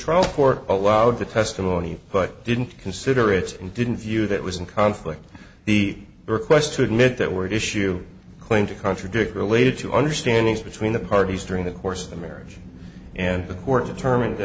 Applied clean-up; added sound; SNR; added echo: none; none; none; none.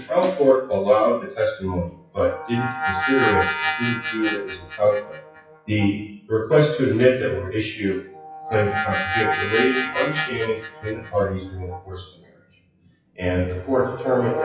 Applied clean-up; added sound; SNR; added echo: classical method WPE with log-MMSE.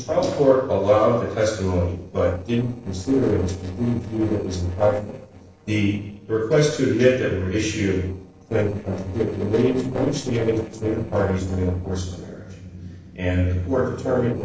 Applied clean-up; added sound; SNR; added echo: neural separator model SepFormer DNS4.